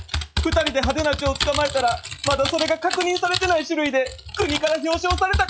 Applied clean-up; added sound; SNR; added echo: classical method log-MMSE.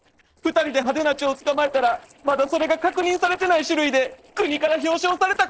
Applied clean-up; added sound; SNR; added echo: neural separator model SepFormer DNS4.